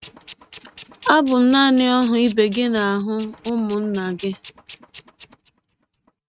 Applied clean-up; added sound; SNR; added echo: neural mask model RNNoise.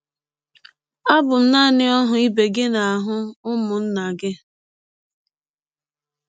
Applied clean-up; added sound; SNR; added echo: none; none; none; none.